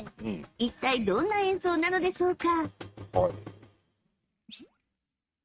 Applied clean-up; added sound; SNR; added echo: neural mask model RNNoise.